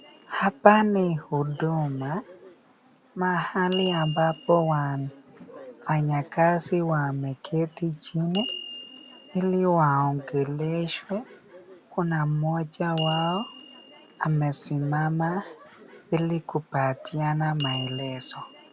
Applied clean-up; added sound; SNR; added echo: none; Door / Bell; 13 dB; none.